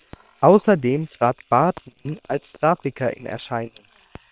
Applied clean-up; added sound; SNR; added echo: neural separator model SepFormer WHAM!.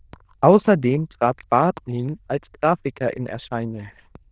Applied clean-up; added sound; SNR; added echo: neural diffusion model UNIVERSE++.